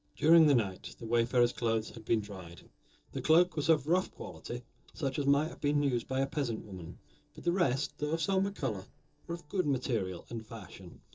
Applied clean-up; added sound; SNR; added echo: neural separator model SepFormer DNS4.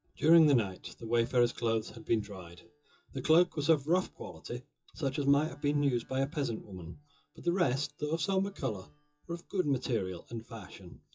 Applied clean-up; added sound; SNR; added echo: classical method WPE with log-MMSE.